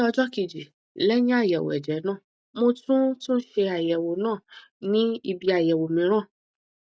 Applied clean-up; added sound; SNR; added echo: none; none; none; none.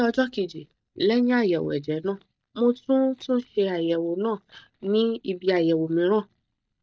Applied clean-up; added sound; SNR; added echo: neural mask model DeepFilterNet 3.